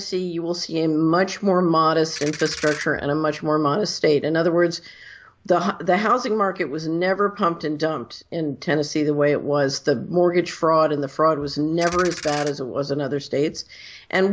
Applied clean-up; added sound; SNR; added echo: none; Ratchet, pawl; 12 dB; none.